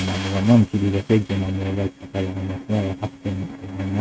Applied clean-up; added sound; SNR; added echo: neural mask model RNNoise.